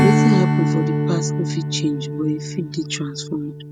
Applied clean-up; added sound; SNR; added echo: none; Strum; -3 dB; none.